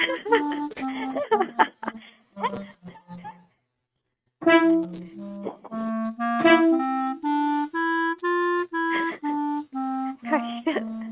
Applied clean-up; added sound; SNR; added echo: neural mask model RNNoise.